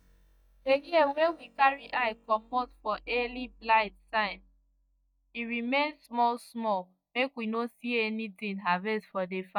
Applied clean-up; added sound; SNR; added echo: neural mask model DeepFilterNet 3.